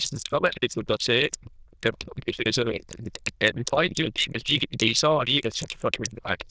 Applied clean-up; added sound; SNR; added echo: neural diffusion model UNIVERSE++.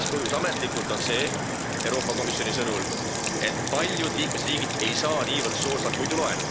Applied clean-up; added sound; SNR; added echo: none; Stream + Sink (filling or washing) / Water tap, faucet; -1 dB; none.